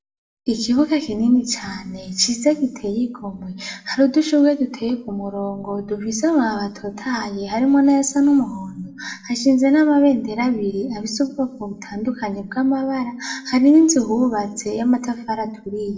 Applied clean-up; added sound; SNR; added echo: none; none; none; reverberation time 0.5 s.